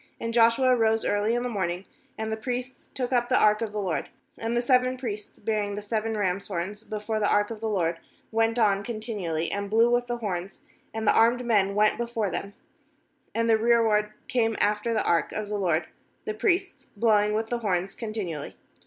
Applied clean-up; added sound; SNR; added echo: none; none; none; none.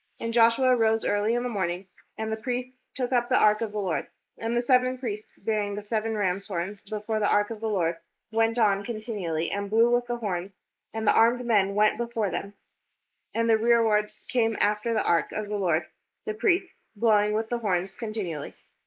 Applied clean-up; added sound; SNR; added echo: neural mask model Resemble Enhance denoiser.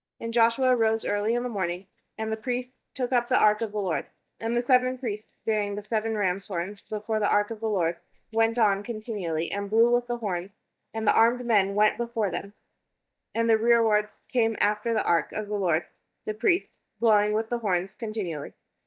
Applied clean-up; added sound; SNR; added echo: neural mask model DeepFilterNet 3.